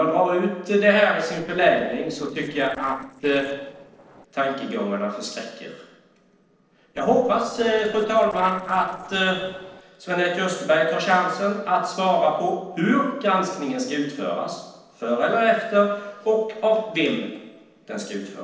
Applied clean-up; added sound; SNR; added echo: neural separator model SepFormer DNS4.